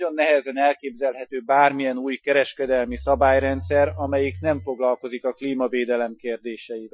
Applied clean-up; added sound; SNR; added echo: classical method Wiener filter.